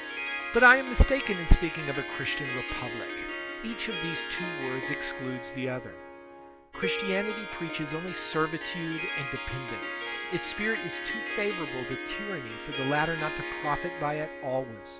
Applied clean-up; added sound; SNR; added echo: none; Harp; 6 dB; none.